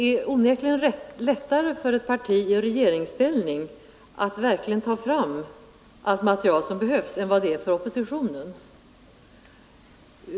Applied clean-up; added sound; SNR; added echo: none; none; none; none.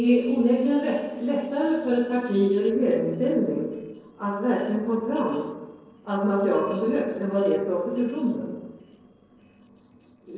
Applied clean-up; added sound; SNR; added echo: neural separator model SepFormer DNS4.